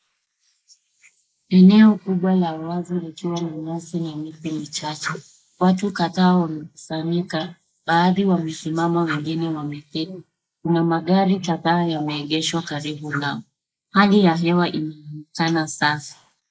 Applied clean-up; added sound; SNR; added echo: neural mask model Resemble Enhance denoiser.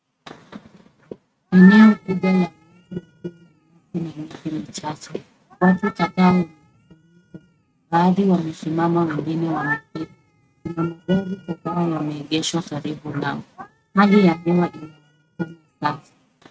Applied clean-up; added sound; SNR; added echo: neural mask model RNNoise.